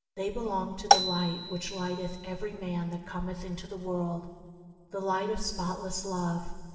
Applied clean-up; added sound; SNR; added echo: none; Marimba, xylophone; -3 dB; reverberation time 2.6 s.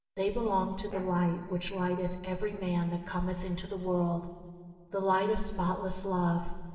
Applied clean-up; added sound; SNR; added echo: neural separator model SepFormer DNS4.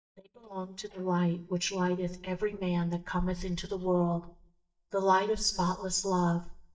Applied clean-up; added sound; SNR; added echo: neural mask model DeepFilterNet 3.